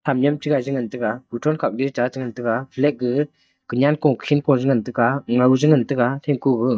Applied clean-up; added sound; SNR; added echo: neural mask model DeepFilterNet 3.